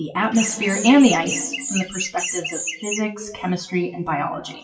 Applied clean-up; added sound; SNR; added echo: classical method WPE with log-MMSE.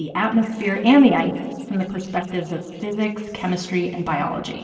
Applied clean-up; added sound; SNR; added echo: neural separator model SepFormer DNS4.